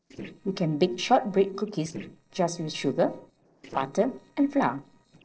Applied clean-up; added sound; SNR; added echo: neural separator model SepFormer DNS4.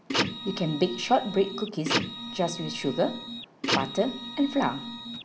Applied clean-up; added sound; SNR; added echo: none; Printer; 4 dB; none.